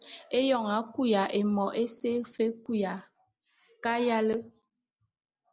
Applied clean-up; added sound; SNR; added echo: none; none; none; none.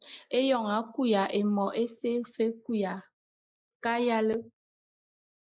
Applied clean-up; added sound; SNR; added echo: neural mask model Resemble Enhance denoiser.